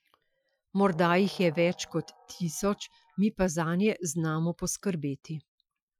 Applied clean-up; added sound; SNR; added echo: classical method Wiener filter.